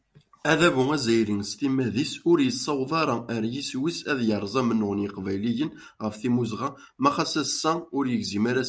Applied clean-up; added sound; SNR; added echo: none; none; none; none.